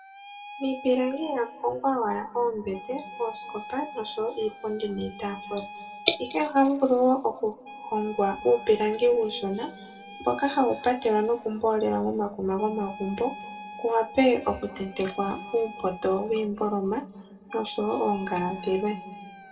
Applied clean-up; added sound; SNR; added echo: none; Wind instrument, woodwind instrument; 16 dB; reverberation time 1.4 s.